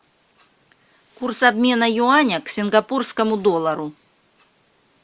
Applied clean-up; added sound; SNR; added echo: none; none; none; none.